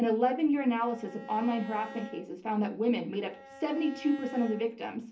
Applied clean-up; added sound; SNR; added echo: none; Bowed string instrument; 18 dB; reverberation time 0.3 s.